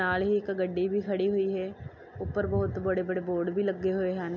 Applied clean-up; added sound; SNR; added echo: none; none; none; none.